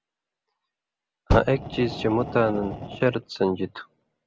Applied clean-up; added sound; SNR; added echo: none; Fire; 5 dB; none.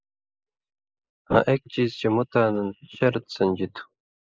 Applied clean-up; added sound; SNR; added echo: neural mask model Resemble Enhance denoiser.